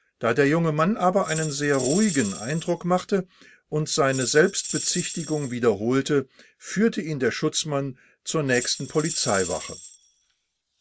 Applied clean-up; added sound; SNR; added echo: none; Tambourine; 10 dB; none.